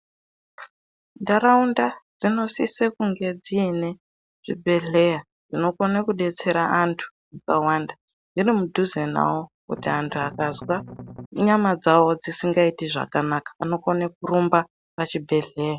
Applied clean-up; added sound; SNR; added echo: none; Strum; 15 dB; none.